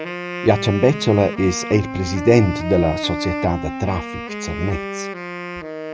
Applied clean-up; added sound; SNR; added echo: none; Wind instrument, woodwind instrument; 8 dB; none.